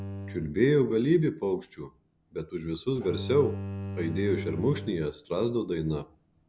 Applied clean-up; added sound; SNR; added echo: none; Bowed string instrument; 11 dB; none.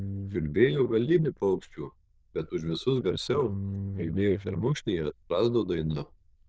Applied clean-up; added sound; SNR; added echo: neural diffusion model UNIVERSE++.